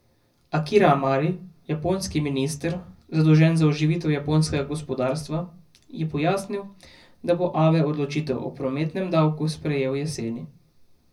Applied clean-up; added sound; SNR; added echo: none; none; none; reverberation time 0.4 s.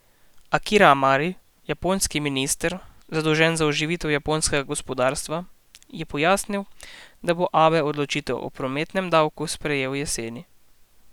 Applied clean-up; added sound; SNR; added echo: none; none; none; none.